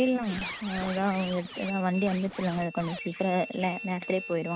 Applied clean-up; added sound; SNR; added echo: none; Squeak; 11 dB; none.